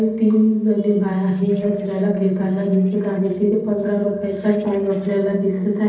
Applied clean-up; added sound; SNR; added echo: neural separator model SepFormer DNS4.